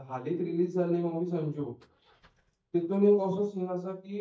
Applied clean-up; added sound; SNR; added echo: neural mask model DeepFilterNet 3.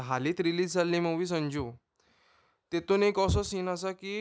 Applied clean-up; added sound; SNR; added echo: none; none; none; none.